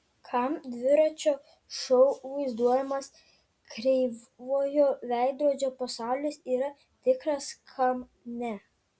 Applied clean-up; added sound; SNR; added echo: none; none; none; none.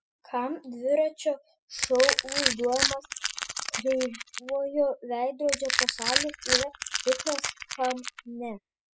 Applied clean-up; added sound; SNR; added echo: classical method spectral subtraction.